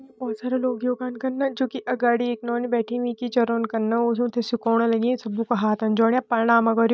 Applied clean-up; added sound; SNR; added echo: neural mask model DeepFilterNet 3.